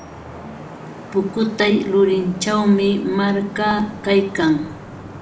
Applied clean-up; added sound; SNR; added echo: none; Traffic noise, roadway noise / Vehicle horn, car horn, honking; 15 dB; reverberation time 0.6 s.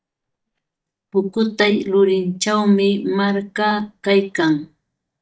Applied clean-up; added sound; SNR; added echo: neural mask model DeepFilterNet 3.